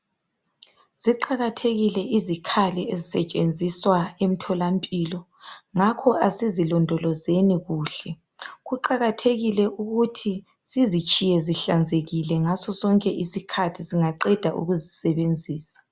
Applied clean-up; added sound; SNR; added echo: none; none; none; none.